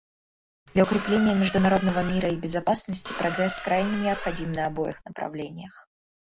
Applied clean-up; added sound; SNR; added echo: none; Squeak; 11 dB; none.